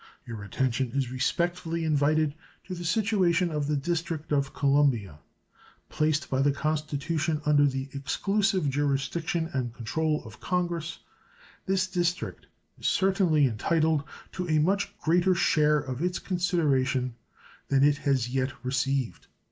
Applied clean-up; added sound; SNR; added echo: none; none; none; none.